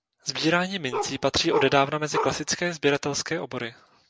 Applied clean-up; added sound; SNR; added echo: none; Bark; 6 dB; none.